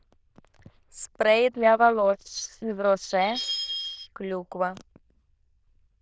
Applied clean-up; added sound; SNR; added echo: neural diffusion model UNIVERSE++.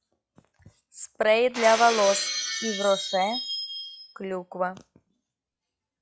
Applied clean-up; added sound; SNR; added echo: classical method log-MMSE.